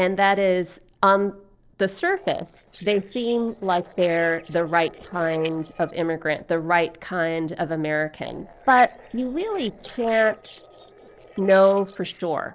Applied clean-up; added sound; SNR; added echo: neural separator model SepFormer DNS4.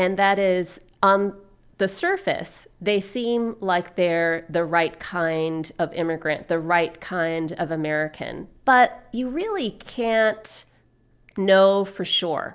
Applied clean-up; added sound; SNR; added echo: none; none; none; none.